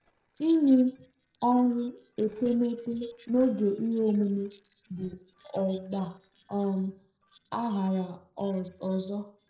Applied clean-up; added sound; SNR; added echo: neural separator model SepFormer DNS4.